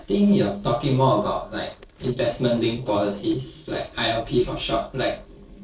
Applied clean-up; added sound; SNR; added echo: neural separator model SepFormer DNS4.